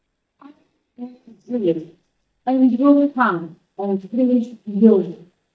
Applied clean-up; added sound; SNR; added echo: neural mask model DeepFilterNet 3.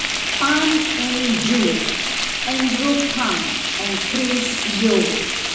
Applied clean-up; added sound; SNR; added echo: none; Frying (food); 1 dB; reverberation time 0.9 s.